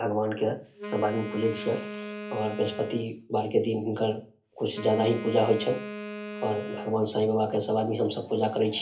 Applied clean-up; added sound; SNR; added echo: none; Wind instrument, woodwind instrument; 11 dB; reverberation time 0.3 s.